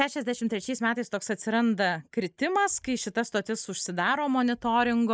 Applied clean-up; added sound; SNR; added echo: neural mask model Resemble Enhance denoiser.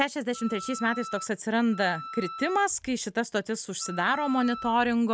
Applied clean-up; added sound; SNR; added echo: none; Wind instrument, woodwind instrument; 13 dB; none.